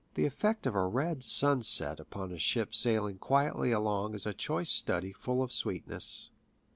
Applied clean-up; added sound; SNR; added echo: none; none; none; none.